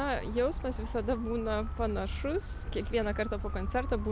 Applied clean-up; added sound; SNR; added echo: none; Knock; 19 dB; none.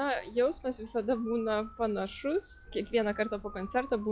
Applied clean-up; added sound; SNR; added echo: classical method log-MMSE.